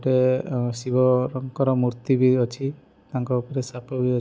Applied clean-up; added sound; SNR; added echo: none; none; none; none.